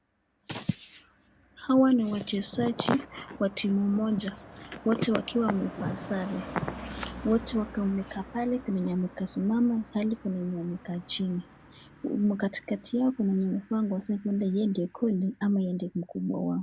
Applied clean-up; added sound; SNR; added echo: none; Car passing by; 18 dB; none.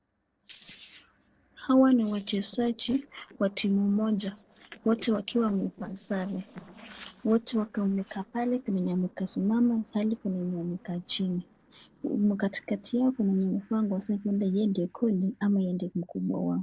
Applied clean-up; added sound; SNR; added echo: neural separator model SepFormer DNS4.